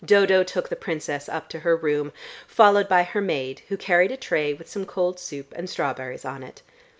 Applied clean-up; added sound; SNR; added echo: none; none; none; none.